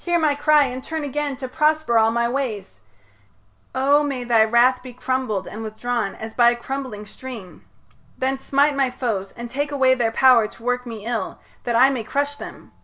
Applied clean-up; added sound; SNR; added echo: none; none; none; none.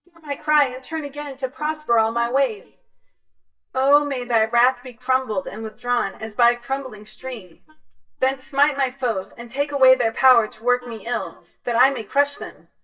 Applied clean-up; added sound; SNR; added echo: neural mask model DeepFilterNet 3.